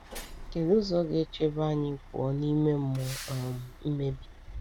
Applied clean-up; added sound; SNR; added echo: none; Truck; 14 dB; none.